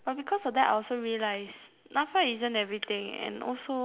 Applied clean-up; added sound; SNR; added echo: none; none; none; none.